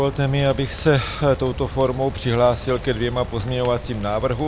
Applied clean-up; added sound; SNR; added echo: none; Rain; 12 dB; none.